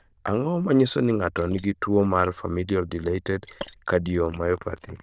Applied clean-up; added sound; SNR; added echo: neural diffusion model UNIVERSE++.